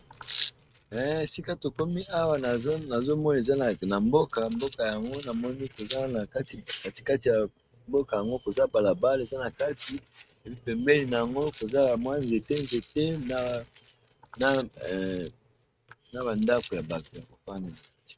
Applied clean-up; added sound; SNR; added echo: neural mask model RNNoise.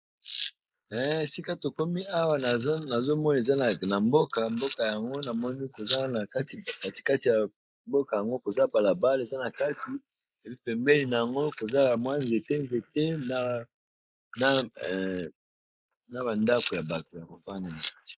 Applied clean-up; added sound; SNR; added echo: neural mask model Resemble Enhance denoiser.